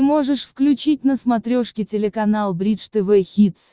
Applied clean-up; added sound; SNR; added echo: none; none; none; none.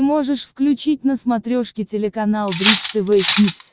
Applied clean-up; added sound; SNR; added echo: none; Cutlery, silverware; 3 dB; none.